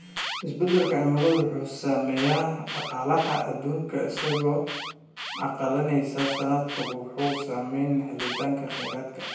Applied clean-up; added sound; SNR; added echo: none; Alarm; 10 dB; reverberation time 0.8 s.